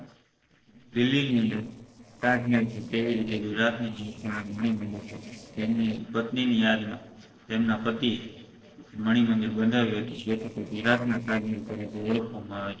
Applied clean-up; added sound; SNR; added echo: neural separator model SepFormer DNS4.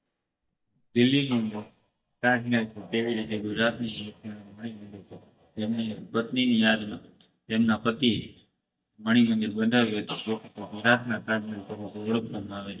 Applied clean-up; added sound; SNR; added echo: neural mask model DeepFilterNet 3.